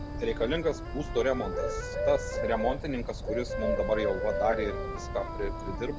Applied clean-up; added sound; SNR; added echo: none; Wind instrument, woodwind instrument + Bird; 1 dB; none.